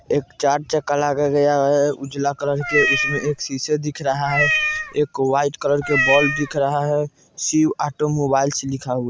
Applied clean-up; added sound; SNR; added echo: none; Meow; 2 dB; none.